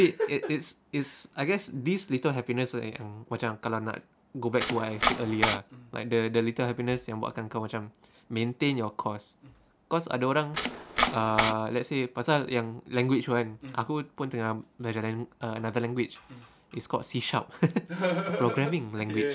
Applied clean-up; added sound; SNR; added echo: none; Domestic sounds, home sounds; -1 dB; none.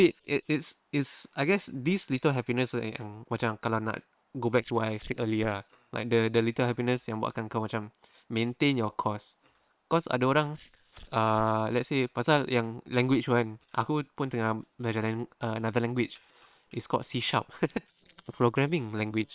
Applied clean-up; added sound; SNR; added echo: neural separator model SepFormer WHAM!.